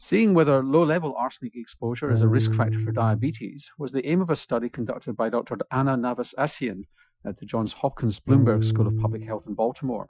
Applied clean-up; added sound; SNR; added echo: classical method Wiener filter.